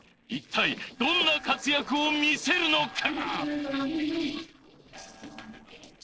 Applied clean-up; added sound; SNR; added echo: neural separator model SepFormer DNS4.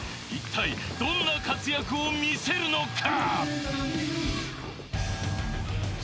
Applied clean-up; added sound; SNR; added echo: none; Telephone; 18 dB; none.